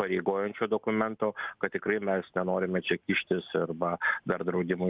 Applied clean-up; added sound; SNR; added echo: none; none; none; none.